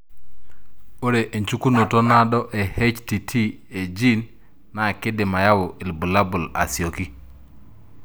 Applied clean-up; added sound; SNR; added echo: none; Bark; 7 dB; none.